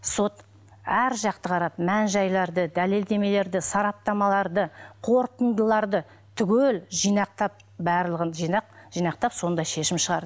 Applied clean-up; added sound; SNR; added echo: none; none; none; none.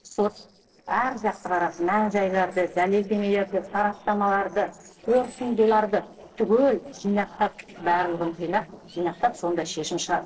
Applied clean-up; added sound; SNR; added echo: neural separator model SepFormer DNS4.